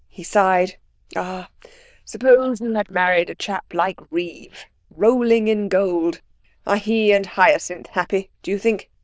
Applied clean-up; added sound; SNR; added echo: neural diffusion model UNIVERSE++.